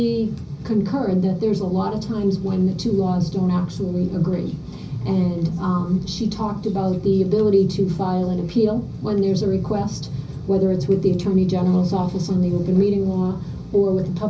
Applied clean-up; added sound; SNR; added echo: none; none; none; reverberation time 0.5 s.